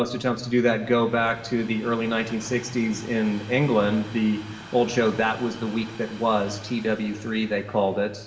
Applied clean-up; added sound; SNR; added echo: none; Train; 19 dB; reverberation time 0.9 s.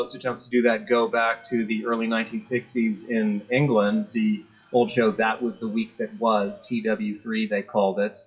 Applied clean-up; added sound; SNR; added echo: classical method WPE with log-MMSE.